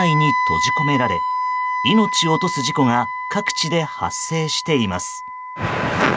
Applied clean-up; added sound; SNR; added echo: none; Wind instrument, woodwind instrument; 3 dB; none.